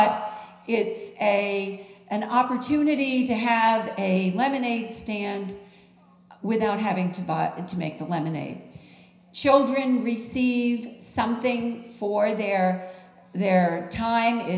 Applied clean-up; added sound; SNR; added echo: none; none; none; reverberation time 0.9 s.